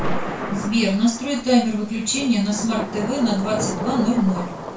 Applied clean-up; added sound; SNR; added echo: none; Thunder / Rain; 8 dB; reverberation time 0.2 s.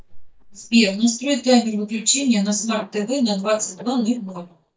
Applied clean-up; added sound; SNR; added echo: neural mask model DeepFilterNet 3.